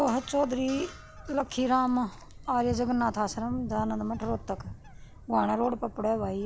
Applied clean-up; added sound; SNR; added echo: none; Bird; 18 dB; none.